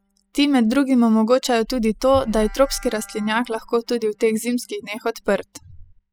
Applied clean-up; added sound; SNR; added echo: classical method spectral subtraction.